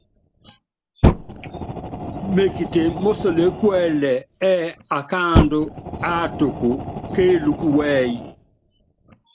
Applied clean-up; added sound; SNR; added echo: none; Fire; 4 dB; none.